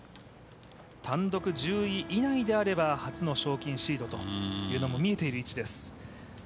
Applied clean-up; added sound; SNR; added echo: none; Wind instrument, woodwind instrument; 17 dB; none.